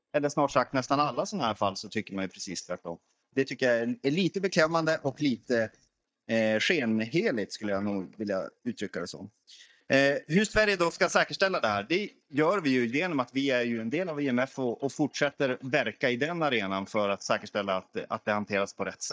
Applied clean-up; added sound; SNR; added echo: neural mask model DeepFilterNet 3.